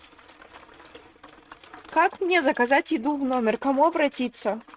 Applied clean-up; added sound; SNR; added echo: neural mask model RNNoise.